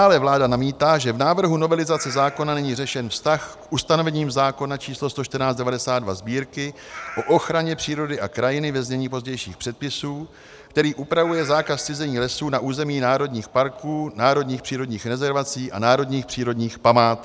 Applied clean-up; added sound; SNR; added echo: none; Meow; 18 dB; none.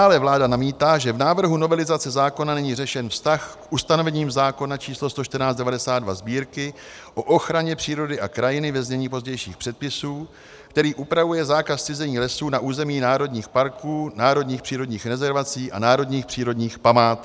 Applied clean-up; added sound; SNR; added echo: none; none; none; none.